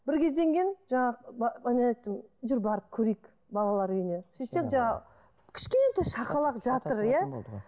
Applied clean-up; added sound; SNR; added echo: none; none; none; none.